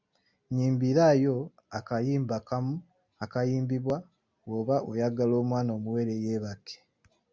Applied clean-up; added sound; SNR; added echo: none; none; none; none.